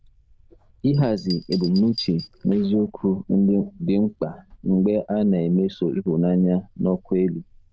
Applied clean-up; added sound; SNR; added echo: neural diffusion model UNIVERSE++.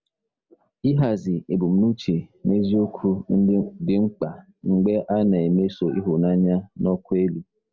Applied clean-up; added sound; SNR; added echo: none; none; none; none.